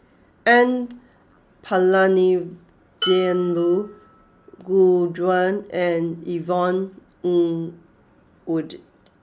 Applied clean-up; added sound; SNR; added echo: none; Dishes, pots, and pans; 15 dB; none.